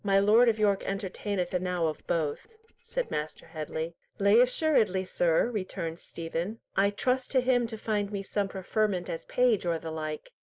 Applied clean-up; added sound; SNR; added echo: neural separator model SepFormer DNS4.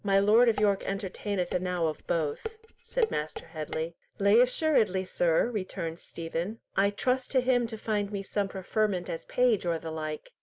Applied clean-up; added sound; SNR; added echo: none; Dishes, pots, and pans; 11 dB; none.